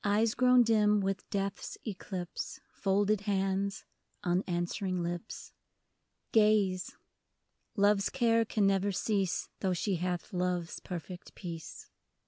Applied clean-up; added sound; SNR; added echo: none; none; none; none.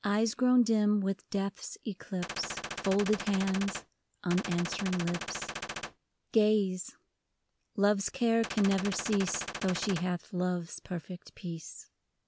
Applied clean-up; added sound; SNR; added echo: none; Gunshot, gunfire; 8 dB; none.